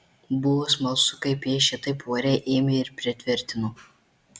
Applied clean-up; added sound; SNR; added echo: none; none; none; none.